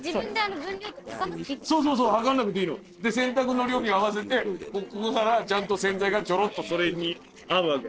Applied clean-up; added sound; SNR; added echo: neural separator model SepFormer DNS4.